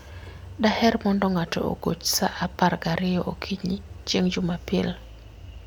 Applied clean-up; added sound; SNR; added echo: none; Idling; 19 dB; none.